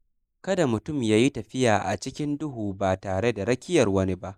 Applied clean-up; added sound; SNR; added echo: neural mask model Resemble Enhance denoiser.